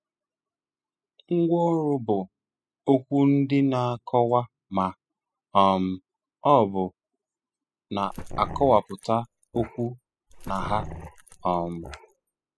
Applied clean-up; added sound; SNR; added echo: classical method spectral subtraction.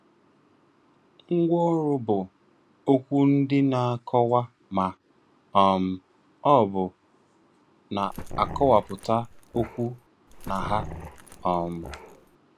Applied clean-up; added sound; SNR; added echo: none; Growling; 13 dB; none.